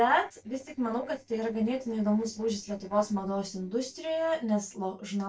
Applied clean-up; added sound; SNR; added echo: neural separator model SepFormer DNS4.